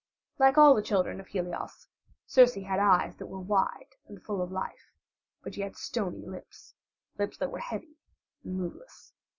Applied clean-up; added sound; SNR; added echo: none; none; none; none.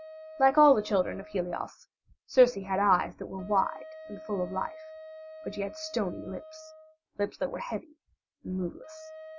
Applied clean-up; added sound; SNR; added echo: none; Wind instrument, woodwind instrument; 17 dB; none.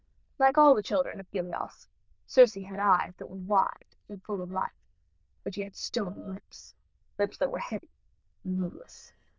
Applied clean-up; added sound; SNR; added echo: neural diffusion model UNIVERSE++.